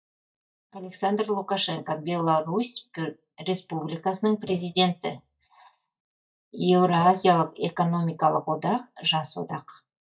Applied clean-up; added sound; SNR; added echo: neural mask model DeepFilterNet 3.